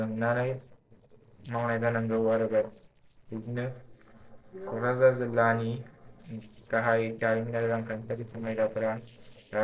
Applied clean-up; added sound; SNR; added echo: neural separator model SepFormer DNS4.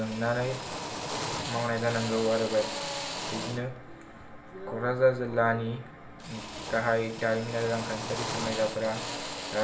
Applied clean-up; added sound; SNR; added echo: none; Drill; 7 dB; reverberation time 0.7 s.